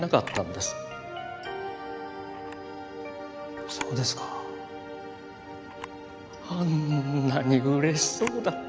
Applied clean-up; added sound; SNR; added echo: none; Camera; 17 dB; none.